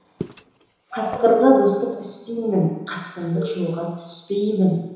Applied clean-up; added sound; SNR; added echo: none; Walk, footsteps; 18 dB; reverberation time 1.0 s.